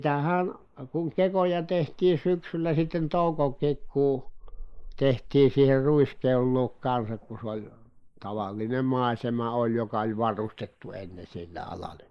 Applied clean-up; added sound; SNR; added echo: neural mask model Resemble Enhance denoiser.